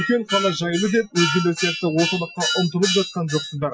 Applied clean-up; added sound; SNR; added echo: classical method Wiener filter.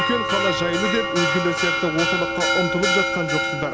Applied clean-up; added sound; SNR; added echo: none; Church bell; -2 dB; none.